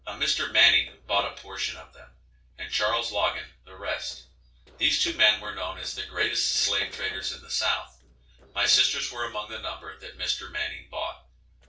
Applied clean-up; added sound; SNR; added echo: neural separator model SepFormer DNS4.